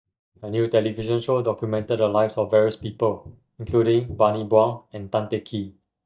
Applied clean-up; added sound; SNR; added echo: neural mask model DeepFilterNet 3.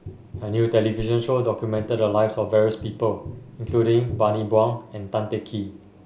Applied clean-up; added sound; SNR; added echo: none; Tap; 16 dB; none.